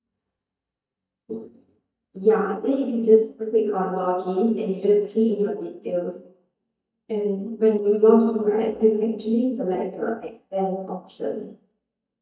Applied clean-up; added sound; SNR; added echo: neural mask model DeepFilterNet 3.